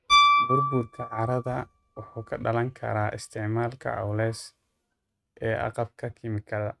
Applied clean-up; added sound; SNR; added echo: neural mask model RNNoise.